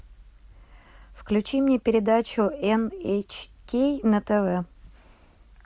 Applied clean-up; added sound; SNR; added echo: none; none; none; none.